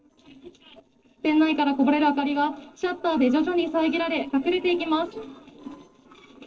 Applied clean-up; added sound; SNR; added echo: neural separator model SepFormer DNS4.